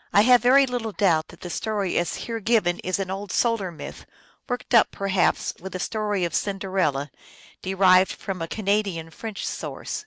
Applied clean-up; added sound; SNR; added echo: none; none; none; none.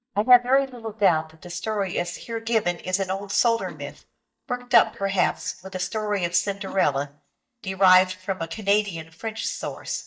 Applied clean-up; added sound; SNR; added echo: neural mask model DeepFilterNet 3.